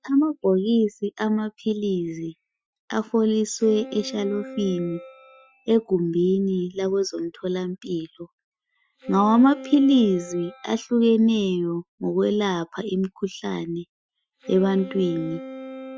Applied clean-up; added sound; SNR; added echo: classical method Wiener filter.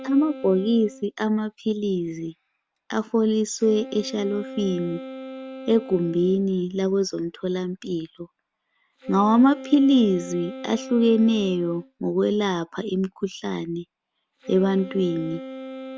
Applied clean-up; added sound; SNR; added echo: none; Wind instrument, woodwind instrument; 16 dB; none.